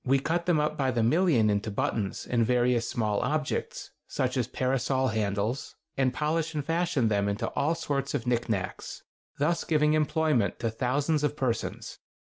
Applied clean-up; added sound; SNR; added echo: none; none; none; none.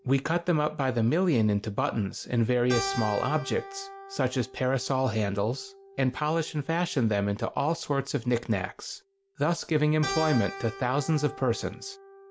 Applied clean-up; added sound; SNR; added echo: none; Keyboard (musical); 14 dB; none.